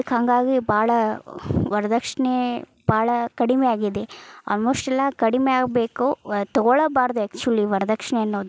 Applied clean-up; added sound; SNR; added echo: none; none; none; none.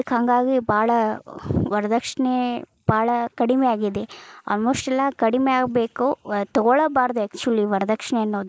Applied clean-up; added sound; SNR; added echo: neural mask model Resemble Enhance denoiser.